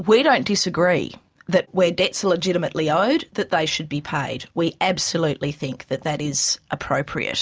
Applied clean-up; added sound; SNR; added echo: none; none; none; none.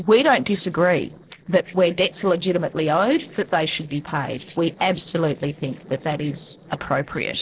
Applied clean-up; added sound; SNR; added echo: neural separator model SepFormer DNS4.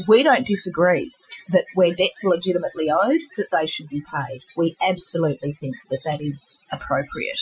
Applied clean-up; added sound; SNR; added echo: classical method Wiener filter.